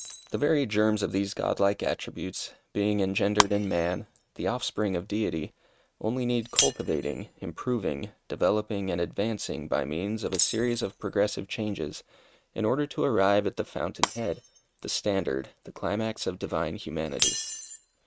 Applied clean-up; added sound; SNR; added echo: neural mask model RNNoise.